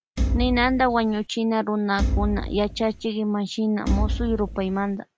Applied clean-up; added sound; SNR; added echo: none; Thump, thud; 2 dB; none.